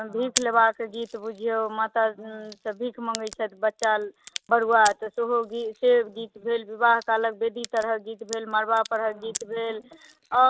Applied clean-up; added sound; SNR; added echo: neural mask model RNNoise.